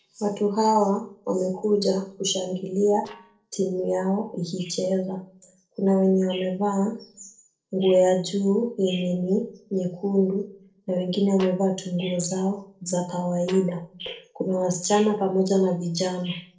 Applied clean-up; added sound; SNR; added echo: neural separator model SepFormer DNS4.